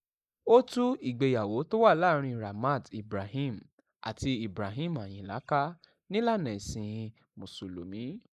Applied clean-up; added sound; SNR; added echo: neural mask model Resemble Enhance denoiser.